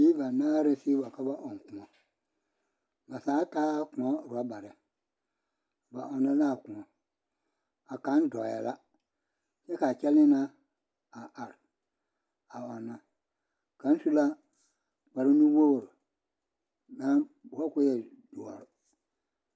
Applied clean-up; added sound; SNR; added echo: none; none; none; none.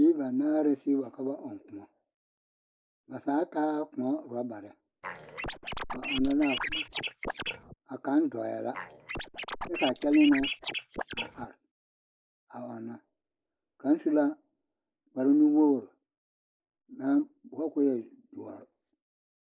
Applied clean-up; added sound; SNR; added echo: neural mask model Resemble Enhance denoiser.